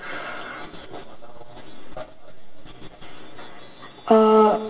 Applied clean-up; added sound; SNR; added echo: none; none; none; reverberation time 1.6 s.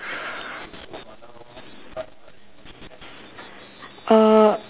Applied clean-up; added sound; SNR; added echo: none; none; none; none.